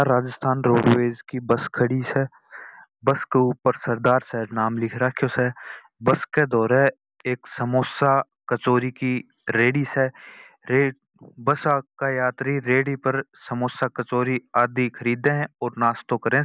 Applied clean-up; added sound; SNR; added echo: none; none; none; none.